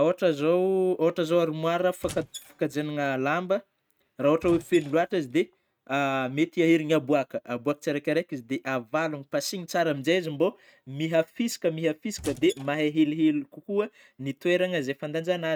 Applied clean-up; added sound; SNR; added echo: neural mask model RNNoise.